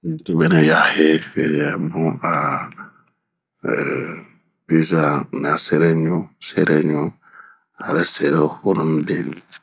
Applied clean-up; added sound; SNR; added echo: none; none; none; none.